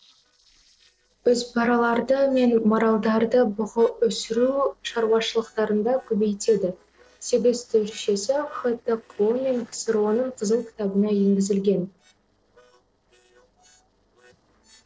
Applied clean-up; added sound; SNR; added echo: neural separator model SepFormer DNS4.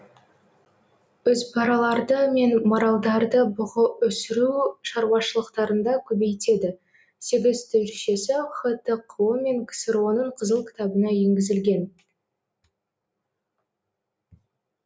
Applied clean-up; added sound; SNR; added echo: none; none; none; none.